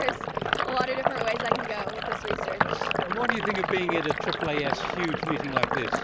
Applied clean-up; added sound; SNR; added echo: none; Sink (filling or washing); -3 dB; none.